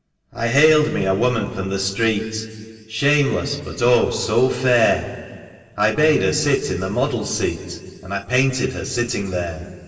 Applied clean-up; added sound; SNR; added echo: none; none; none; reverberation time 2.3 s.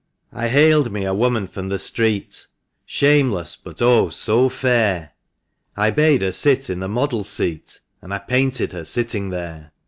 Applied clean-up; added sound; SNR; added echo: none; none; none; none.